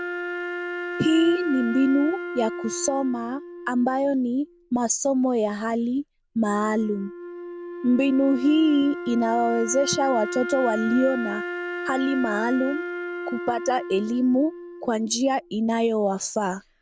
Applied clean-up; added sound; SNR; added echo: none; Wind instrument, woodwind instrument; 9 dB; none.